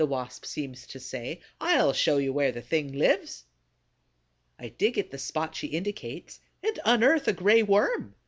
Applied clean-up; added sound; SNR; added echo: none; none; none; none.